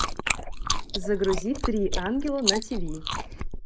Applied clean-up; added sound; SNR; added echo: neural mask model Resemble Enhance denoiser.